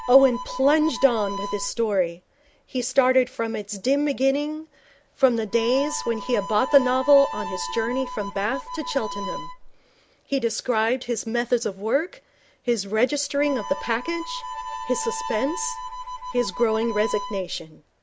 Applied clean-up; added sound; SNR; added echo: none; Harmonica; 11 dB; none.